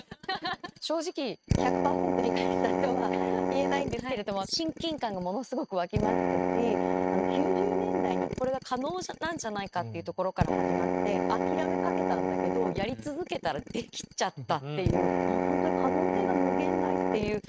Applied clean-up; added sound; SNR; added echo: neural mask model RNNoise.